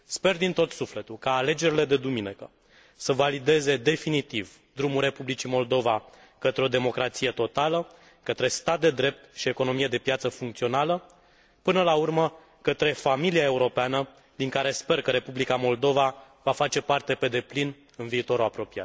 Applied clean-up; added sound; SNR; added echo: none; none; none; none.